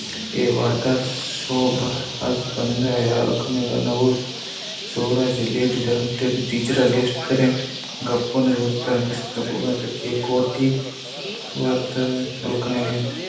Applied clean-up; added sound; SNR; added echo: none; Bird; 9 dB; reverberation time 0.8 s.